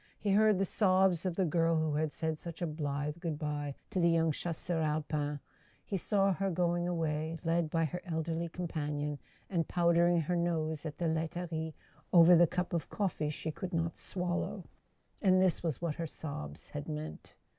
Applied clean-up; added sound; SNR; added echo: none; none; none; none.